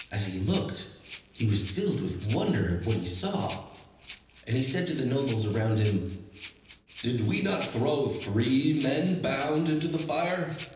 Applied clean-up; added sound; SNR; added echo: none; Rattle (instrument); 17 dB; reverberation time 0.9 s.